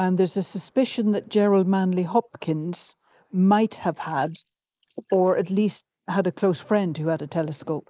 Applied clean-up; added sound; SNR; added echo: neural mask model Resemble Enhance denoiser.